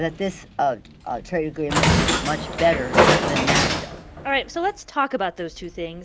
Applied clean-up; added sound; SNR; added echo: none; Train; -2 dB; none.